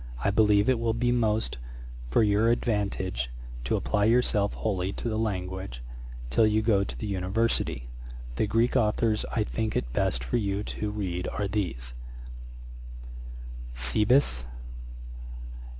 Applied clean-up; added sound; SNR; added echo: none; none; none; none.